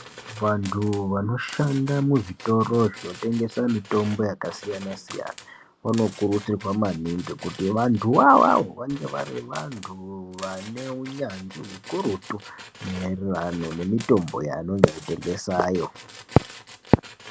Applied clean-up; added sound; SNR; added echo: none; Tools; 19 dB; none.